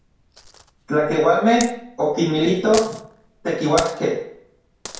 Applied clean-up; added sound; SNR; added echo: none; Coin (dropping); 16 dB; reverberation time 0.5 s.